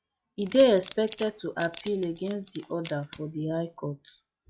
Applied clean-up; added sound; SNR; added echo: classical method log-MMSE.